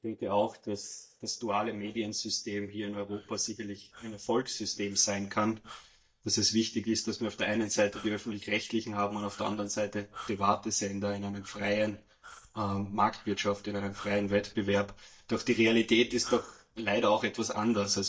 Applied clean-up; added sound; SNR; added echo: neural mask model DeepFilterNet 3.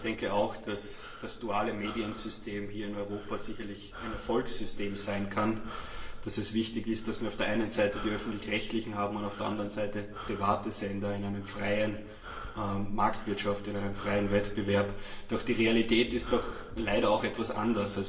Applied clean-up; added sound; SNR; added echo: none; Breathing; 9 dB; reverberation time 0.8 s.